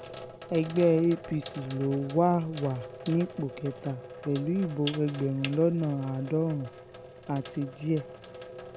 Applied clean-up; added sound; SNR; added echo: none; Sink (filling or washing); 14 dB; none.